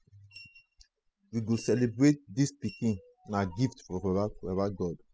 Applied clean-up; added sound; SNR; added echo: classical method spectral subtraction.